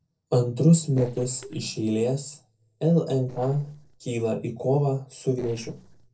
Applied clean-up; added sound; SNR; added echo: neural separator model SepFormer DNS4.